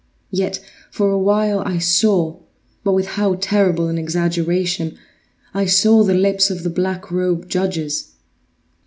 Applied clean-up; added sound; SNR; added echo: none; none; none; none.